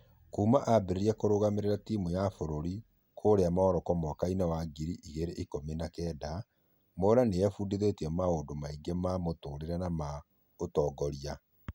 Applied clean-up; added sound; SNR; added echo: none; none; none; none.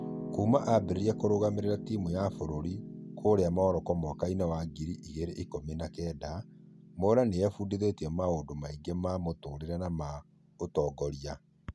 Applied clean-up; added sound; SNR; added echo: none; Piano; 13 dB; none.